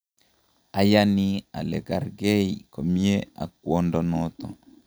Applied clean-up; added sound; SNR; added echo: none; none; none; none.